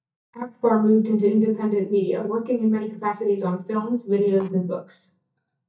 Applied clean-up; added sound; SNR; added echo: neural mask model DeepFilterNet 3.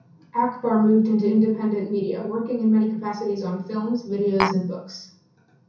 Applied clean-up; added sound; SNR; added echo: none; Tap; 3 dB; reverberation time 0.6 s.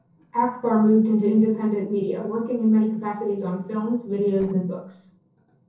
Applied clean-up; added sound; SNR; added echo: neural separator model SepFormer DNS4.